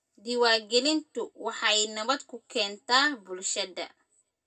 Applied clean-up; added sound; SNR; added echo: none; none; none; reverberation time 0.4 s.